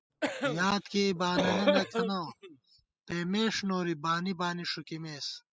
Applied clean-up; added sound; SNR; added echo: classical method spectral subtraction.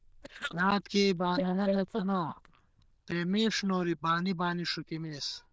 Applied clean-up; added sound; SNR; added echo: neural diffusion model UNIVERSE++.